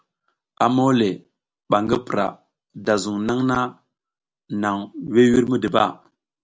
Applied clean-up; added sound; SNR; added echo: none; none; none; none.